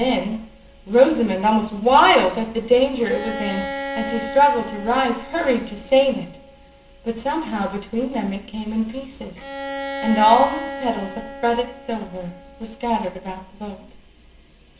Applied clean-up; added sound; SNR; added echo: none; Bowed string instrument; 13 dB; reverberation time 0.7 s.